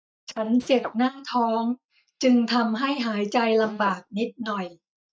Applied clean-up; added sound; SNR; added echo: neural mask model DeepFilterNet 3.